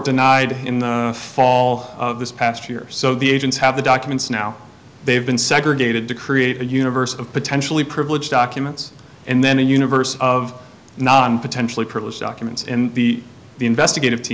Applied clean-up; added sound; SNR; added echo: none; none; none; none.